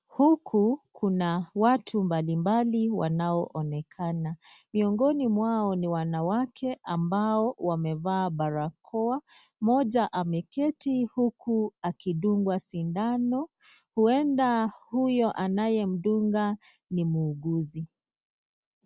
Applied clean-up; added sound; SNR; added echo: none; none; none; none.